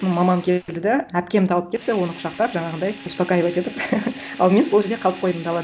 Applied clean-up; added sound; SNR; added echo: none; Drill; 16 dB; none.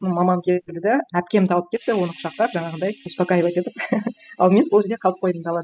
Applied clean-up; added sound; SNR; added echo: classical method spectral subtraction.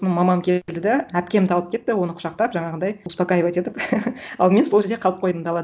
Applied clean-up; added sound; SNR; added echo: none; none; none; none.